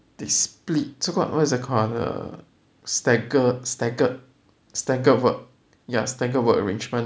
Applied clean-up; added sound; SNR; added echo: none; none; none; none.